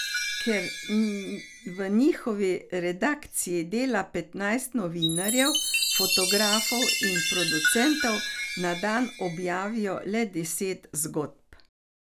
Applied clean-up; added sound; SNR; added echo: none; Chime; 3 dB; none.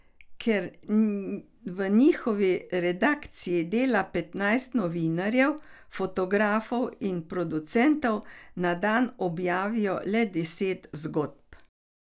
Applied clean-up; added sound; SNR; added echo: none; none; none; none.